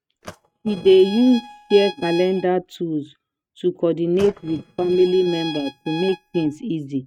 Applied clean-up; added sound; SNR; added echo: neural mask model RNNoise.